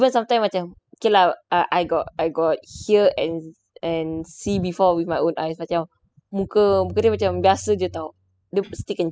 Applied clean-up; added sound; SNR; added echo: classical method spectral subtraction.